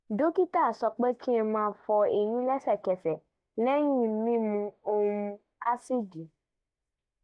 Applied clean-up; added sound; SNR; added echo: neural mask model DeepFilterNet 3.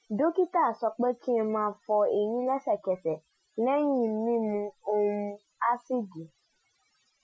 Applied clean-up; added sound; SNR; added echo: classical method Wiener filter.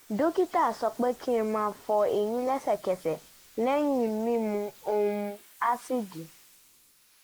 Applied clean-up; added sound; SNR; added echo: neural mask model Resemble Enhance denoiser.